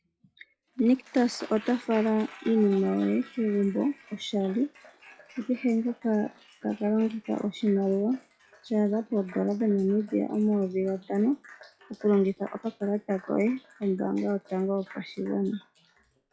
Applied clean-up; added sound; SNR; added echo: classical method log-MMSE.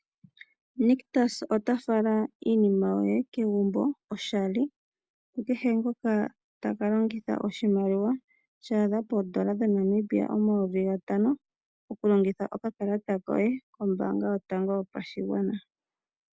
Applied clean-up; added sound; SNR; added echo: none; none; none; none.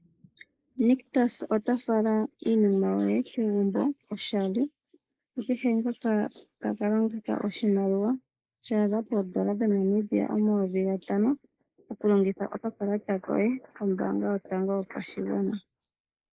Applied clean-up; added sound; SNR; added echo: neural mask model Resemble Enhance denoiser.